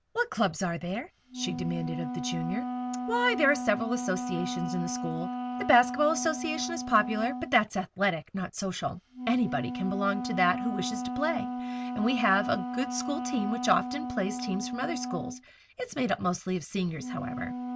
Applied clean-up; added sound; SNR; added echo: none; Wind instrument, woodwind instrument; 5 dB; none.